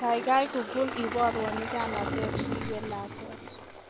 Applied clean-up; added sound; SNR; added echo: none; Engine; 4 dB; none.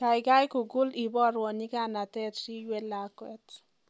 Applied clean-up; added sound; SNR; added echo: none; none; none; none.